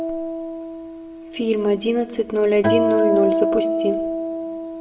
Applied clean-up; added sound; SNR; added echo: none; Acoustic guitar; 1 dB; reverberation time 0.9 s.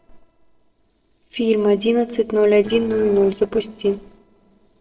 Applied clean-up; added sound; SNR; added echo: neural separator model SepFormer DNS4.